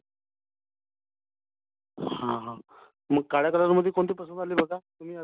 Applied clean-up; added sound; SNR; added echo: none; none; none; none.